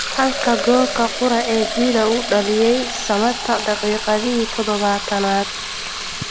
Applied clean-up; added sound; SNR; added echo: none; Fill (with liquid); 6 dB; none.